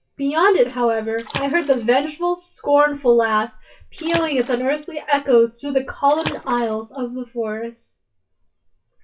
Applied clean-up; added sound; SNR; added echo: classical method WPE with log-MMSE.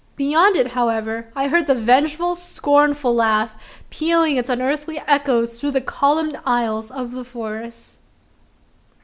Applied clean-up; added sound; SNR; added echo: none; none; none; none.